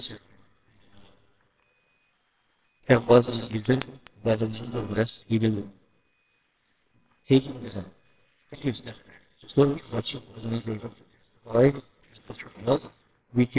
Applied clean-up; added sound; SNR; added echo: neural separator model SepFormer WHAMR!.